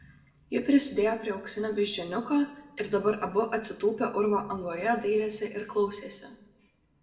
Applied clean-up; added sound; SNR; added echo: none; none; none; reverberation time 0.7 s.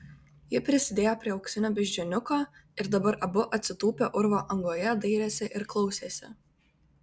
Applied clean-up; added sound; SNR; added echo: none; none; none; none.